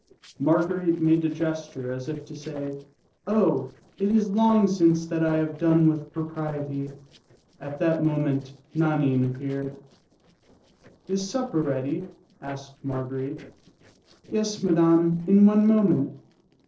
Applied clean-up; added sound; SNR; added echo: neural separator model SepFormer DNS4.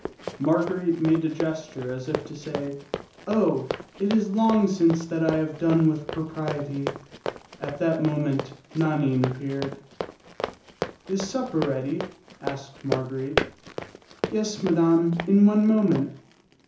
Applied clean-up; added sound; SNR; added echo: none; Run; 10 dB; reverberation time 0.6 s.